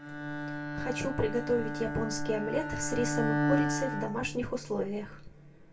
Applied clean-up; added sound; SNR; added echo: none; Bowed string instrument; 1 dB; reverberation time 0.2 s.